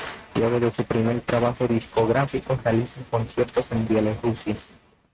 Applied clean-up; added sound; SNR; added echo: neural mask model RNNoise.